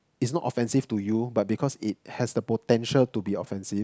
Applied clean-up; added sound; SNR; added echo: none; none; none; none.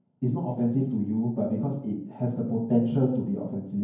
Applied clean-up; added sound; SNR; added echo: none; none; none; reverberation time 0.9 s.